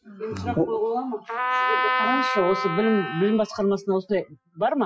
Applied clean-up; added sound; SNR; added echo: classical method Wiener filter.